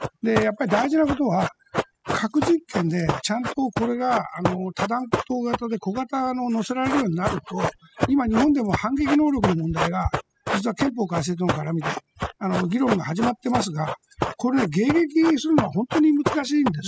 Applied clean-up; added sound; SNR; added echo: classical method spectral subtraction.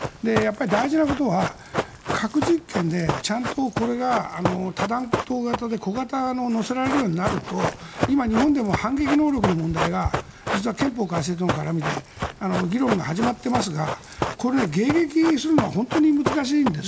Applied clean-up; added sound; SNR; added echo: none; Run; 6 dB; none.